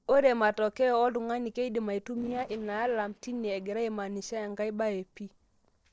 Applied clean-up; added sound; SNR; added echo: neural separator model SepFormer DNS4.